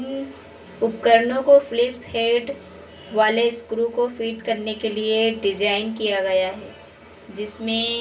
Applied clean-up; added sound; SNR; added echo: none; none; none; reverberation time 0.3 s.